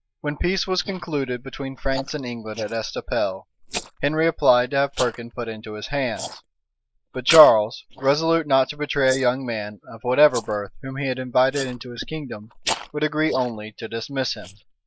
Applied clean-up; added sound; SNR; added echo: neural mask model Resemble Enhance denoiser.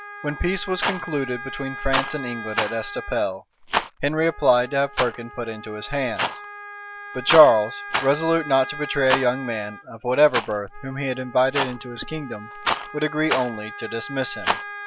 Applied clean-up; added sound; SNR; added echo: none; Rattle + Wind instrument, woodwind instrument; 6 dB; none.